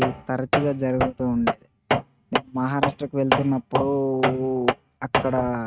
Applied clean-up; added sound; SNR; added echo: neural mask model RNNoise.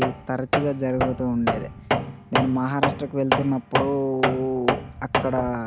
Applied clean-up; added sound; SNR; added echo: none; Tools; 1 dB; none.